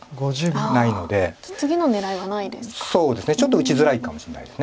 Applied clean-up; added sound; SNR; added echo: none; none; none; none.